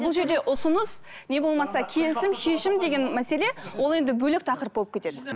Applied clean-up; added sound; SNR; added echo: none; Zipper (clothing); 14 dB; none.